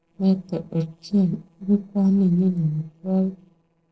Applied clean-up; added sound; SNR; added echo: neural separator model SepFormer DNS4.